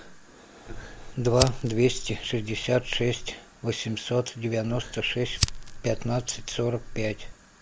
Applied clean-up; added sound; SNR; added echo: none; Fire; 6 dB; none.